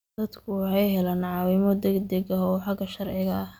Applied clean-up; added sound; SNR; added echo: none; none; none; none.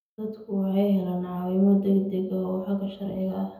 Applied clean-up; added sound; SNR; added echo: none; none; none; reverberation time 0.7 s.